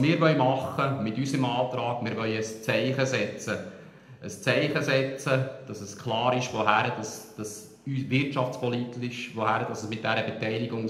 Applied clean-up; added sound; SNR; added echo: none; none; none; reverberation time 0.7 s.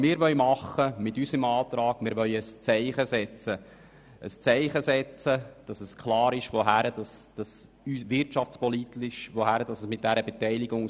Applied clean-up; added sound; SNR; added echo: none; none; none; none.